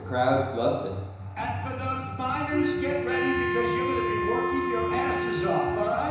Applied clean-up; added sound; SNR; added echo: none; Wind instrument, woodwind instrument; 0 dB; reverberation time 1.0 s.